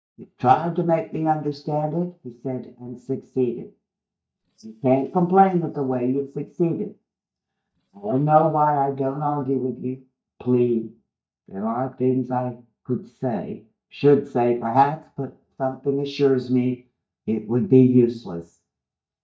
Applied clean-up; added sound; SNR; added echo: neural mask model DeepFilterNet 3.